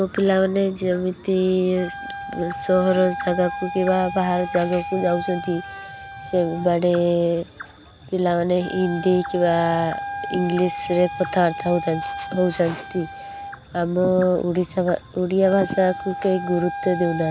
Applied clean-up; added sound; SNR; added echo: none; Wind instrument, woodwind instrument; 12 dB; none.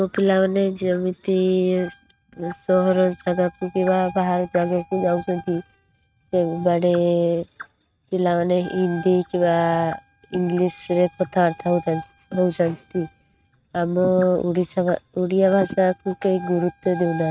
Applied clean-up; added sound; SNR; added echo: neural mask model RNNoise.